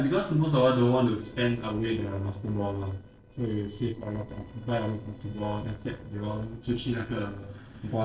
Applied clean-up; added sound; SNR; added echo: neural separator model SepFormer DNS4.